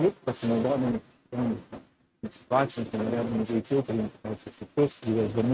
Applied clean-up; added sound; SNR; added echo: neural mask model RNNoise.